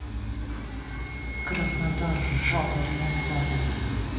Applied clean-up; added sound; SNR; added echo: none; Wind instrument, woodwind instrument; 15 dB; reverberation time 1.0 s.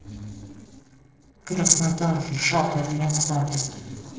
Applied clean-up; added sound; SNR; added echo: neural separator model SepFormer DNS4.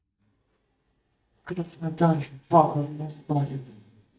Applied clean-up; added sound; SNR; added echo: neural mask model DeepFilterNet 3.